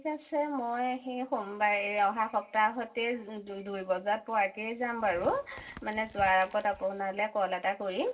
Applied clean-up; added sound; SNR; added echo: none; Tearing; 20 dB; reverberation time 0.2 s.